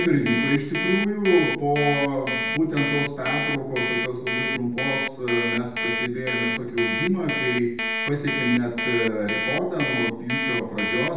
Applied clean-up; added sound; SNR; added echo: none; Alarm; 3 dB; reverberation time 0.8 s.